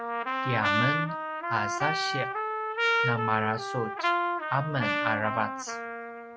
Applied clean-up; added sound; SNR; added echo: none; Trumpet; -2 dB; none.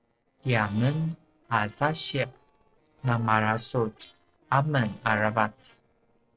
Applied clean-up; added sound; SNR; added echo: neural separator model SepFormer DNS4.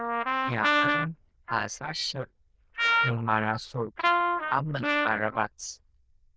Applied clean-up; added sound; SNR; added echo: neural diffusion model UNIVERSE++.